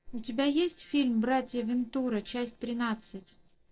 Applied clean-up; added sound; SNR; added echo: neural separator model SepFormer DNS4.